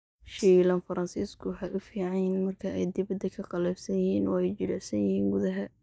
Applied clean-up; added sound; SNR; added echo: neural mask model DeepFilterNet 3.